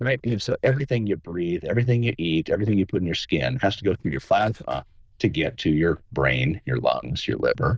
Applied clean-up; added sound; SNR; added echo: neural diffusion model UNIVERSE++.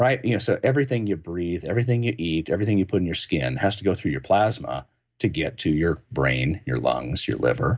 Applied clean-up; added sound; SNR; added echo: none; none; none; none.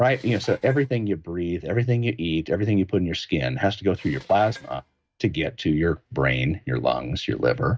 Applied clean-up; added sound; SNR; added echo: neural mask model RNNoise.